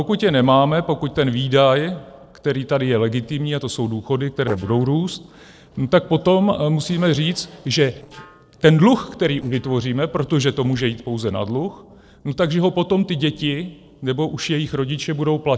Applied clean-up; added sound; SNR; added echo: neural separator model SepFormer DNS4.